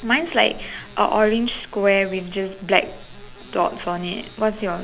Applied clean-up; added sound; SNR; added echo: none; Insect; 19 dB; none.